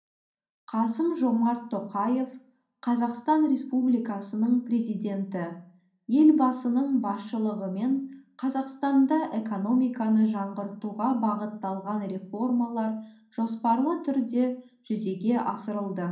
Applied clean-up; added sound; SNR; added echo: none; none; none; reverberation time 0.6 s.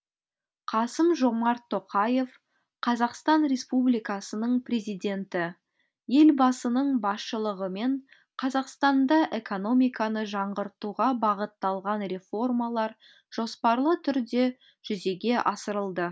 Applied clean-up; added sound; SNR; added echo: none; none; none; none.